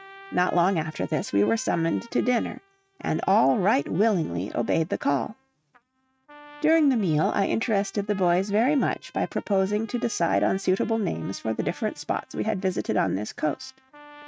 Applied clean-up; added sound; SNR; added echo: neural mask model RNNoise.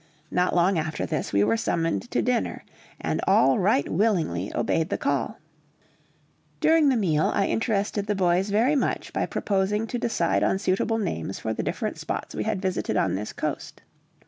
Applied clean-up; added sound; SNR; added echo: none; none; none; none.